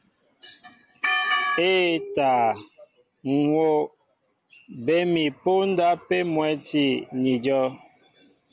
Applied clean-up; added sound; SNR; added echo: none; none; none; none.